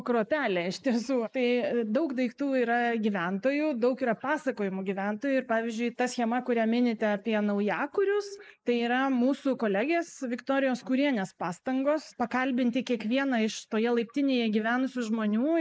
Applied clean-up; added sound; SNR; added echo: neural mask model Resemble Enhance denoiser.